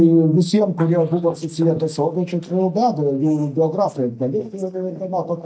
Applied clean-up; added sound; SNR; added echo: neural mask model DeepFilterNet 3.